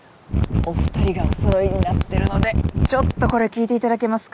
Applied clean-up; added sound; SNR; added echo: none; Mechanisms; -3 dB; none.